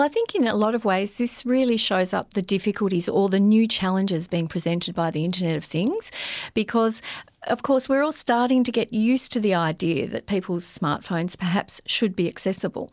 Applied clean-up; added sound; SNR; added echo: none; none; none; none.